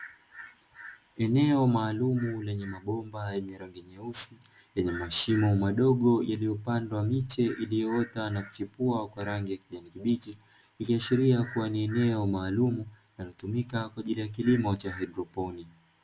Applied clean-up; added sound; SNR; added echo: none; none; none; none.